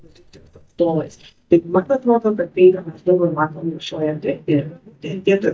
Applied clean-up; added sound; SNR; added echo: neural mask model DeepFilterNet 3.